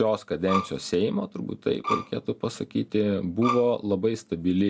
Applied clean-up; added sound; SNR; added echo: none; Bowed string instrument; 6 dB; none.